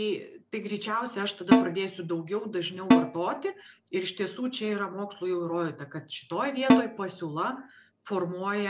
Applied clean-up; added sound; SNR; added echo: none; Snare drum; -5 dB; none.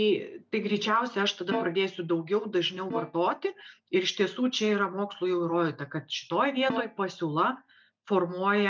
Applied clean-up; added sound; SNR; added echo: neural mask model DeepFilterNet 3.